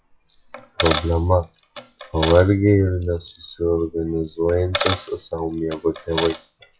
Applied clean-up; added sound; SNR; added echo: classical method log-MMSE.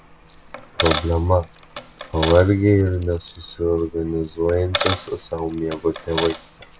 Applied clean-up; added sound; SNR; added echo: none; Coin (dropping); 10 dB; none.